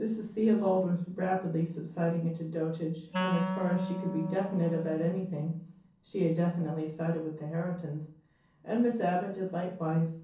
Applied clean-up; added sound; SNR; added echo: none; Wind instrument, woodwind instrument; 4 dB; reverberation time 0.6 s.